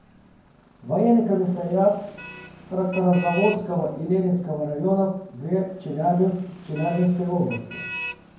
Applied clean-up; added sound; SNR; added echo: none; Motor vehicle (road); 16 dB; reverberation time 0.9 s.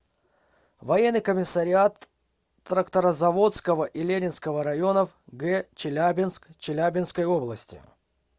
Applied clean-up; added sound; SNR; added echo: none; none; none; none.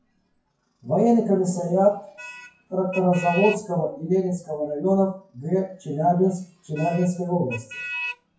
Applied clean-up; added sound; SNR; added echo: classical method WPE with log-MMSE.